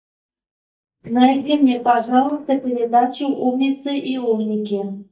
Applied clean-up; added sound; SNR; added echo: neural mask model DeepFilterNet 3.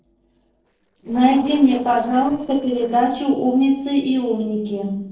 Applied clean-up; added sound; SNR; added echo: neural separator model SepFormer DNS4.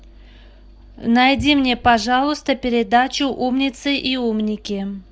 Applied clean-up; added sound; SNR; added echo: none; none; none; none.